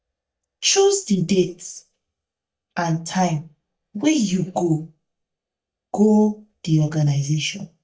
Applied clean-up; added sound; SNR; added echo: neural mask model DeepFilterNet 3.